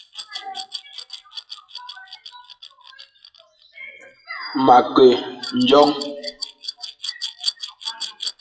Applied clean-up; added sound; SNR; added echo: classical method WPE with log-MMSE.